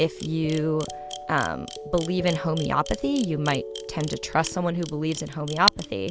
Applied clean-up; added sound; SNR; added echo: none; Camera; 17 dB; none.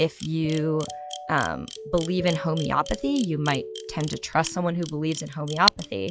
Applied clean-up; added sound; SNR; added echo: classical method log-MMSE.